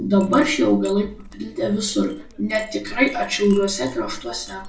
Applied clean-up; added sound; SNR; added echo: none; Chink, clink; 17 dB; reverberation time 0.3 s.